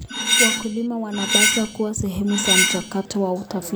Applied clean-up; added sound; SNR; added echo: none; Cutlery, silverware; -3 dB; none.